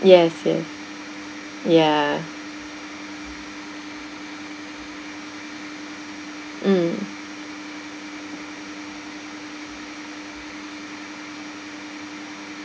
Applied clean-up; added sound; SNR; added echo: none; none; none; none.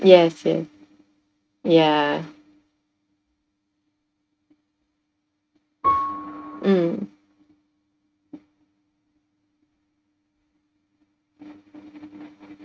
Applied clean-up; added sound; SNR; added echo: neural mask model RNNoise.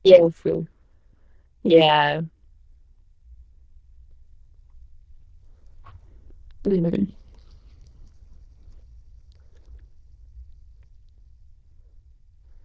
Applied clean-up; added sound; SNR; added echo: neural diffusion model UNIVERSE++.